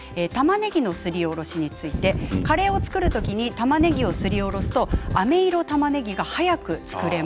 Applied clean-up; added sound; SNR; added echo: none; Wind; 3 dB; none.